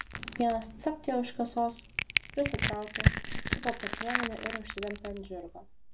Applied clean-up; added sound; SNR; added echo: none; Crushing; -2 dB; none.